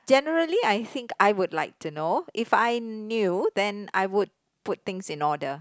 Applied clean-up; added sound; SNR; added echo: none; none; none; none.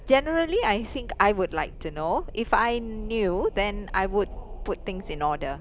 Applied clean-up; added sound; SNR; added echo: none; Wind; 11 dB; none.